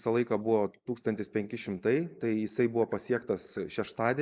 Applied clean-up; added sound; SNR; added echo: neural mask model Resemble Enhance denoiser.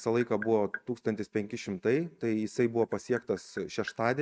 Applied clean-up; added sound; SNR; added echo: neural mask model RNNoise.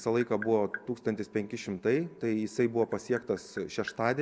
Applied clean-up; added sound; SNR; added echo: none; Tap; 18 dB; none.